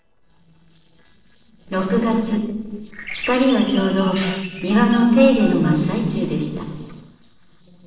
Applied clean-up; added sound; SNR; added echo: neural separator model SepFormer DNS4.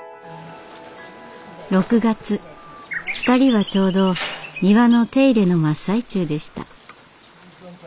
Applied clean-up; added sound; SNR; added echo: none; none; none; none.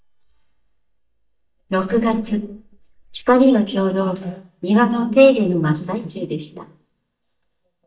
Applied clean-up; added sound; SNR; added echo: neural mask model DeepFilterNet 3.